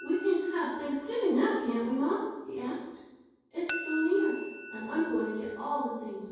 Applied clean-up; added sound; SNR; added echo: none; Chink, clink; 14 dB; reverberation time 1.3 s.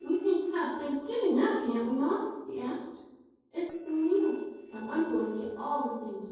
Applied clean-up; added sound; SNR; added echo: neural separator model SepFormer DNS4.